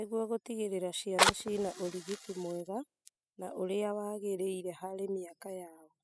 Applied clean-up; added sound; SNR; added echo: classical method spectral subtraction.